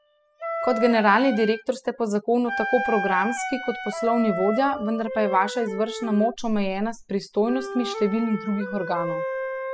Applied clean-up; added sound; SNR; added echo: classical method spectral subtraction.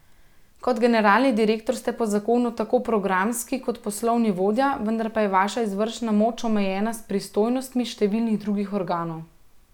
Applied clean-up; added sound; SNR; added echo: none; none; none; none.